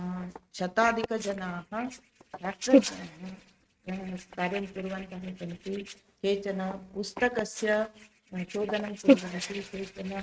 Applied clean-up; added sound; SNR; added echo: neural mask model RNNoise.